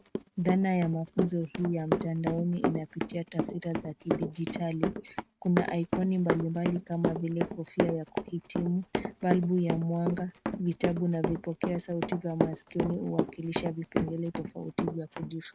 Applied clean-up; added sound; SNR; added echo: neural mask model RNNoise.